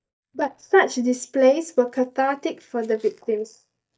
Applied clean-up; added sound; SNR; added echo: neural mask model DeepFilterNet 3.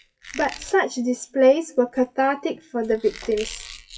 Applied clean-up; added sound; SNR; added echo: classical method WPE with log-MMSE.